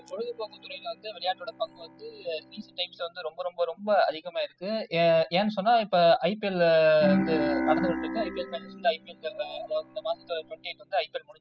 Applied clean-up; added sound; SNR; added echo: classical method spectral subtraction.